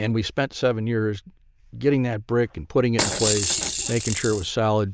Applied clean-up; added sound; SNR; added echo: none; Rattle / Rattle (instrument); 1 dB; none.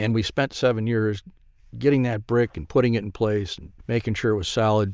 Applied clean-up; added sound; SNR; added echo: none; none; none; none.